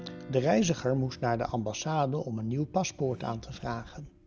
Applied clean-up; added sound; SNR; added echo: none; Accelerating, revving, vroom + Guitar; 18 dB; none.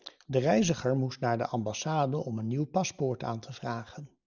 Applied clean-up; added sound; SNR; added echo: none; none; none; none.